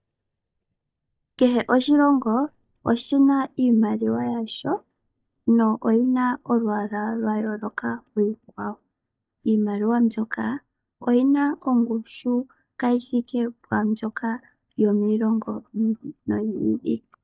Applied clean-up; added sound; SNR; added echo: neural mask model DeepFilterNet 3.